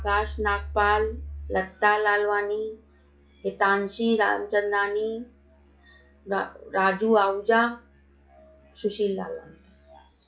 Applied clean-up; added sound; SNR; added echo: classical method log-MMSE.